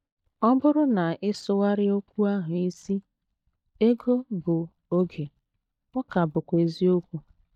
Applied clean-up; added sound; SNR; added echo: neural mask model DeepFilterNet 3.